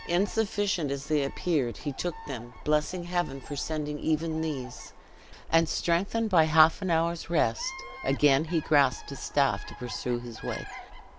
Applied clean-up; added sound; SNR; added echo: none; Bird vocalization, bird call, bird song; 19 dB; none.